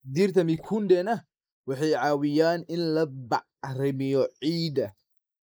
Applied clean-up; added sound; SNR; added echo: neural mask model Resemble Enhance denoiser.